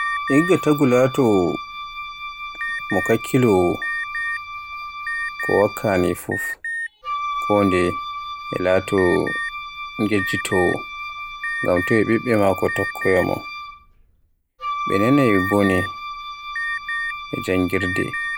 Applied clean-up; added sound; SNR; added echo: none; Wind instrument, woodwind instrument + Alarm; 6 dB; none.